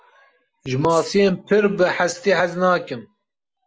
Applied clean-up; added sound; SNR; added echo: none; Rattle (instrument); 18 dB; none.